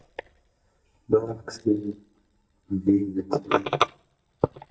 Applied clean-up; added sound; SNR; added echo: neural mask model DeepFilterNet 3.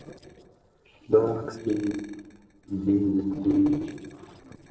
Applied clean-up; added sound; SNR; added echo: neural separator model SepFormer DNS4.